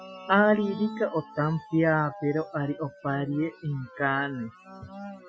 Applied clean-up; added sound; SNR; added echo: classical method Wiener filter.